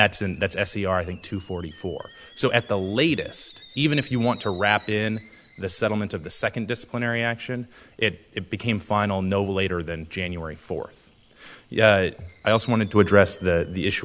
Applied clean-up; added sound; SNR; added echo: none; Boiling / Alarm; 15 dB; none.